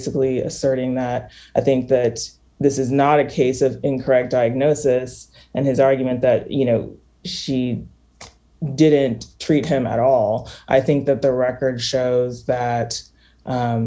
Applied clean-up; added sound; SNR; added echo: none; none; none; none.